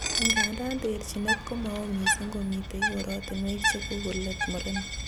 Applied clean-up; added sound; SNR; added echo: none; Bird + Coin (dropping); -2 dB; none.